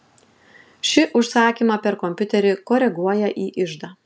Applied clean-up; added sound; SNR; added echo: none; none; none; none.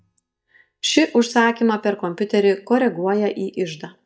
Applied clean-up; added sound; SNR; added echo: neural mask model DeepFilterNet 3.